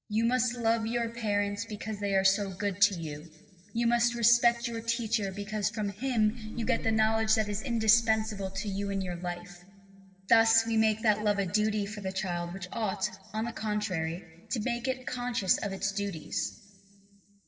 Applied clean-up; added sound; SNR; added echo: neural separator model SepFormer DNS4.